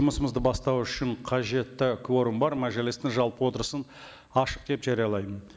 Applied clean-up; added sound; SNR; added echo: none; none; none; none.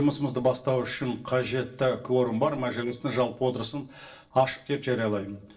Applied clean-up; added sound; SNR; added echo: neural separator model SepFormer DNS4.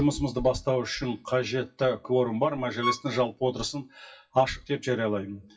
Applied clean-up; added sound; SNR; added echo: classical method WPE with log-MMSE.